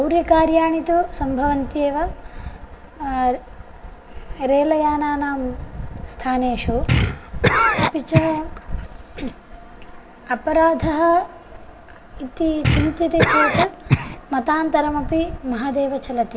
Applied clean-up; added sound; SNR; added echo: none; Cough; 0 dB; reverberation time 2.4 s.